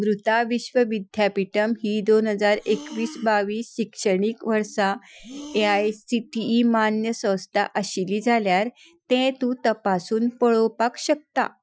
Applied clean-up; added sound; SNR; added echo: classical method Wiener filter.